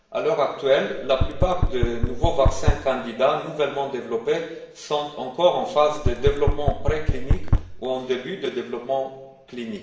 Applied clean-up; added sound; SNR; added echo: none; Knock; -1 dB; reverberation time 0.9 s.